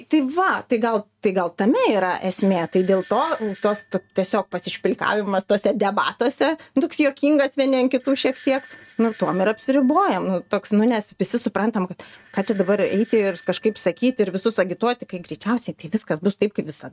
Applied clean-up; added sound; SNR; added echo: neural mask model RNNoise.